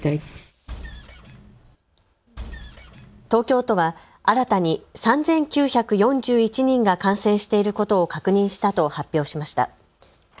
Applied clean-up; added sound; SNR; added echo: none; Engine; 17 dB; none.